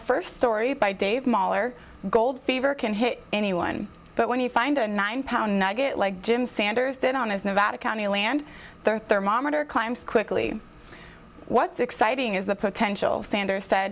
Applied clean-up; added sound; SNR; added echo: none; none; none; none.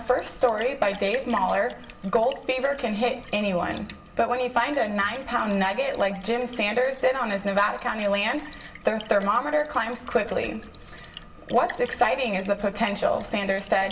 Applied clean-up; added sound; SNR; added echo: none; Splash, splatter; 20 dB; reverberation time 0.8 s.